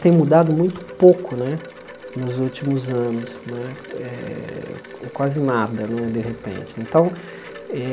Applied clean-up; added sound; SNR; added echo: none; Wind chime; 18 dB; none.